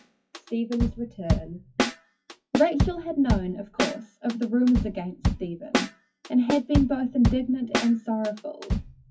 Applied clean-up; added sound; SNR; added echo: classical method WPE with log-MMSE.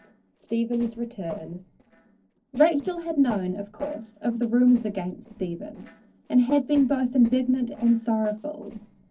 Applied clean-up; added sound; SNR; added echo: neural separator model SepFormer DNS4.